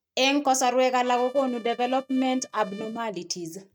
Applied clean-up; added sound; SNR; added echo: neural mask model RNNoise.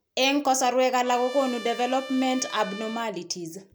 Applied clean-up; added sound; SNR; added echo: none; Trumpet; 15 dB; none.